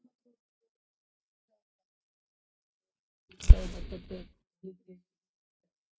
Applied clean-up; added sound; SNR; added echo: neural mask model DeepFilterNet 3.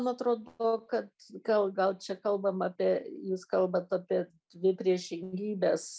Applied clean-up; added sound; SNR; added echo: none; none; none; none.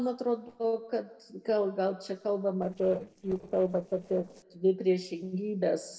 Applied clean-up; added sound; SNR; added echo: neural separator model SepFormer DNS4.